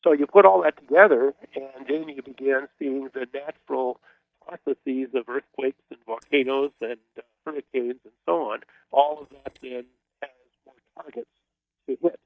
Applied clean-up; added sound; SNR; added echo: neural mask model DeepFilterNet 3.